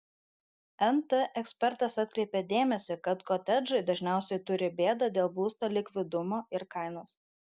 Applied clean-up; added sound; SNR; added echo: none; none; none; none.